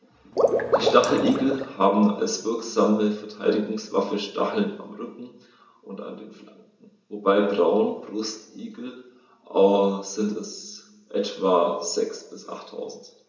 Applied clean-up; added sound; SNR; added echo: none; Water / Liquid; -1 dB; reverberation time 1.1 s.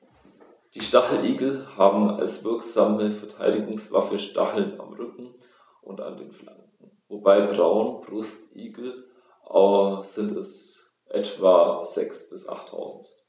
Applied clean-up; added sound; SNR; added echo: none; none; none; none.